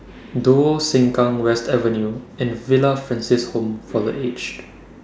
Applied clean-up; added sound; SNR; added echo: none; none; none; none.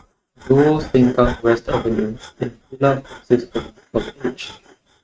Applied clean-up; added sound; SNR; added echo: neural mask model RNNoise.